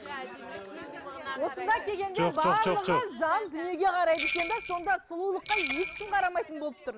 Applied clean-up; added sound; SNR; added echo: none; Bell; 5 dB; none.